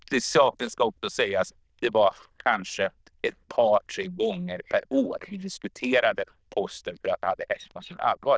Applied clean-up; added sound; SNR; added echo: neural diffusion model UNIVERSE++.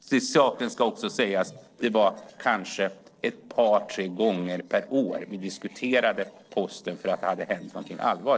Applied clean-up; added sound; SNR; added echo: neural separator model SepFormer DNS4.